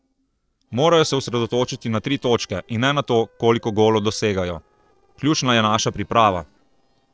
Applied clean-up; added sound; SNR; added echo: neural separator model SepFormer DNS4.